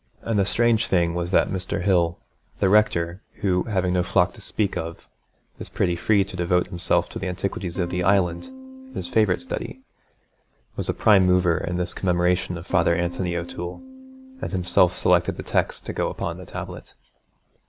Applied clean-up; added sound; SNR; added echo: none; Electric guitar / Strum; 14 dB; none.